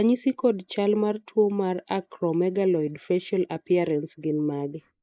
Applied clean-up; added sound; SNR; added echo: neural mask model Resemble Enhance denoiser.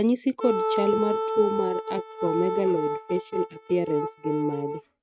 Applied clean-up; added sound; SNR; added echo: neural mask model RNNoise.